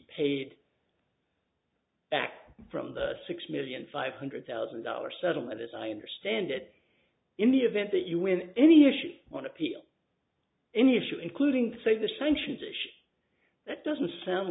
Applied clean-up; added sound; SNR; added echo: none; none; none; none.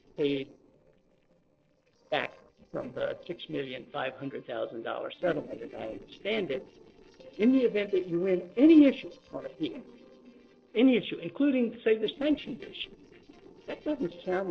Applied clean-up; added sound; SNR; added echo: neural separator model SepFormer DNS4.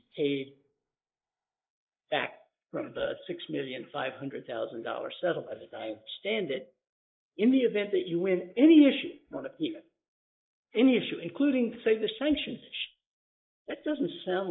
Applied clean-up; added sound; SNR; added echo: neural mask model Resemble Enhance denoiser.